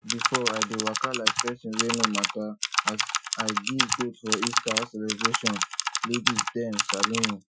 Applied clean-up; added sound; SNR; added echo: classical method Wiener filter.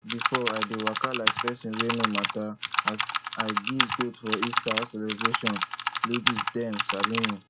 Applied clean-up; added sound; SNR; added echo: none; Computer keyboard; -5 dB; none.